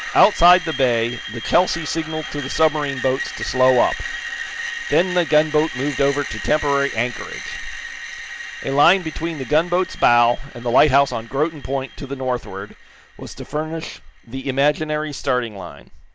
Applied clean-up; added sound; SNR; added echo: none; Screech; 12 dB; none.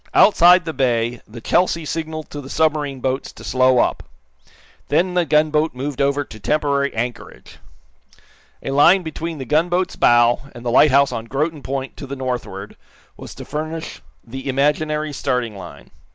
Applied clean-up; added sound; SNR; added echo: none; none; none; none.